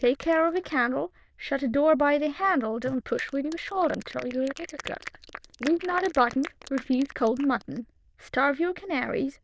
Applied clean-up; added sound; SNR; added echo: neural diffusion model UNIVERSE++.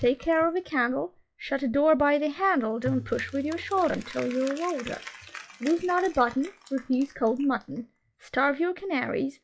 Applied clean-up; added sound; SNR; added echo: classical method log-MMSE.